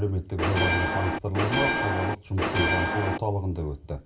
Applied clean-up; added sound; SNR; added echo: none; Bell; -2 dB; reverberation time 0.3 s.